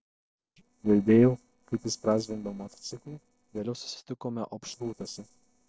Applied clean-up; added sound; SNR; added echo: neural separator model SepFormer DNS4.